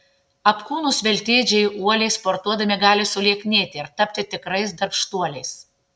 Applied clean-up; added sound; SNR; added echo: none; none; none; none.